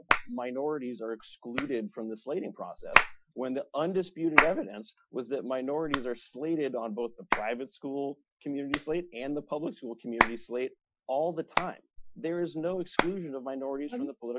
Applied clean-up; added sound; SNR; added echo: classical method Wiener filter.